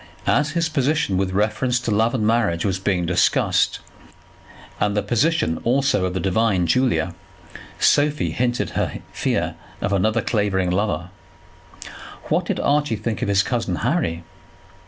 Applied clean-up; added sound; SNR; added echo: none; none; none; none.